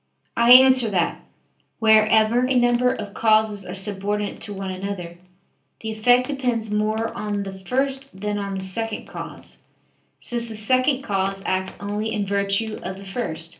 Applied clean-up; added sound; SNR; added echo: none; none; none; reverberation time 0.3 s.